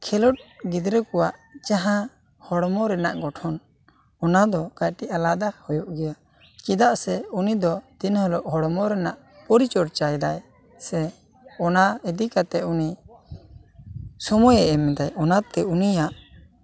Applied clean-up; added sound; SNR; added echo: none; none; none; none.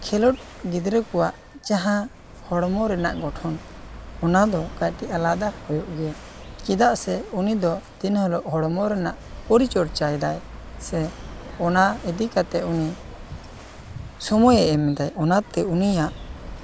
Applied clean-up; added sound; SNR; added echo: none; Walk, footsteps / Waves, surf / Wind; 16 dB; none.